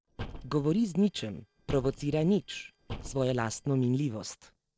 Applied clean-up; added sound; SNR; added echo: neural separator model SepFormer DNS4.